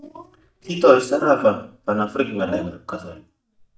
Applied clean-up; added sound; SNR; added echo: neural mask model DeepFilterNet 3.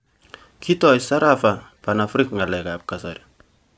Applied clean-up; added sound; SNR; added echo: none; none; none; none.